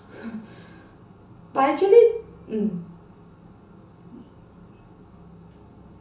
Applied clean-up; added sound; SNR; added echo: none; none; none; reverberation time 0.8 s.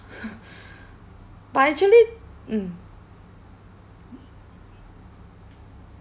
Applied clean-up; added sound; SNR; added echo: none; none; none; none.